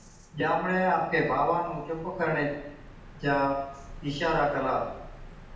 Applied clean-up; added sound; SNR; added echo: none; Bird vocalization, bird call, bird song; 17 dB; reverberation time 0.8 s.